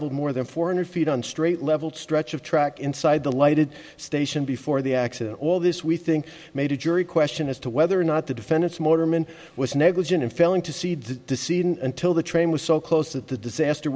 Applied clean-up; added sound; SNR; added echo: none; none; none; none.